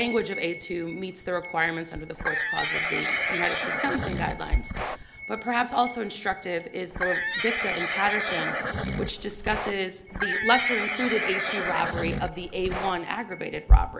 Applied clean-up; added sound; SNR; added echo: none; Livestock, farm animals, working animals + Wind chime; -1 dB; none.